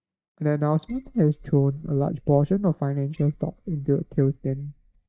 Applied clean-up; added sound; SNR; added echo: neural mask model DeepFilterNet 3.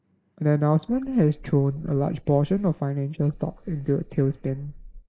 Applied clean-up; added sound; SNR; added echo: neural mask model Resemble Enhance denoiser.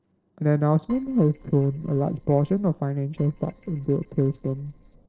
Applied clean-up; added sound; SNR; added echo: neural separator model SepFormer DNS4.